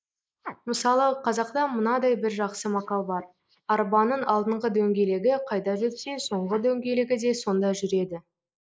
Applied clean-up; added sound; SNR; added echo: neural mask model Resemble Enhance denoiser.